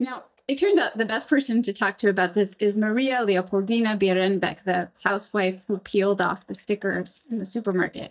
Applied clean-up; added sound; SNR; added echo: neural mask model DeepFilterNet 3.